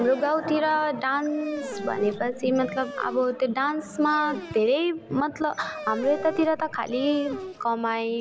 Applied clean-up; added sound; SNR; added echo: none; Dog; 14 dB; none.